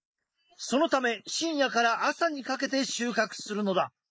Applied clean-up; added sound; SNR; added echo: neural mask model Resemble Enhance denoiser.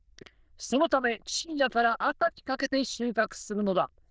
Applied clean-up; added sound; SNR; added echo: neural diffusion model UNIVERSE++.